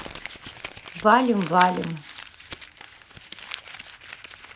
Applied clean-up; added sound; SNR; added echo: none; Crumpling, crinkling; 12 dB; none.